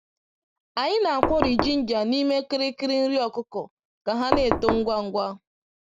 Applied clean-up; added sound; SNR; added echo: none; Knock; 1 dB; none.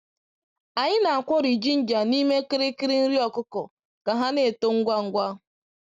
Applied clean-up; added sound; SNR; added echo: none; none; none; none.